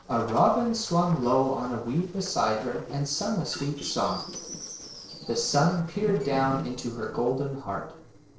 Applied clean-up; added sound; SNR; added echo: neural separator model SepFormer DNS4.